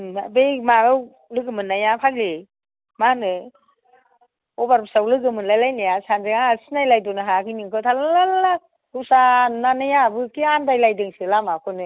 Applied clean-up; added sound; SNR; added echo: none; none; none; none.